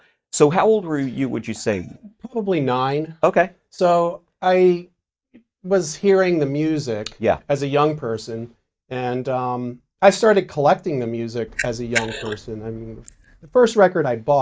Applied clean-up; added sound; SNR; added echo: neural mask model DeepFilterNet 3.